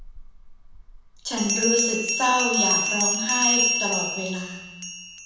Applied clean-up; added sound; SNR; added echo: none; Bell; -2 dB; reverberation time 1.0 s.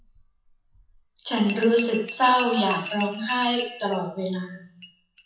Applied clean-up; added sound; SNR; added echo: classical method WPE with log-MMSE.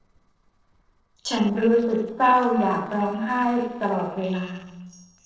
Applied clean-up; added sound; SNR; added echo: neural separator model SepFormer DNS4.